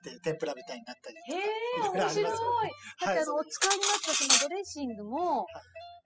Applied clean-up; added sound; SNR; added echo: classical method spectral subtraction.